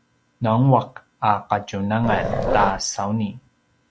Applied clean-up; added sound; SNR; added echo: none; Growling; 2 dB; none.